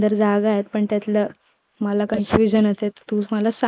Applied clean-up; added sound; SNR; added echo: neural mask model Resemble Enhance denoiser.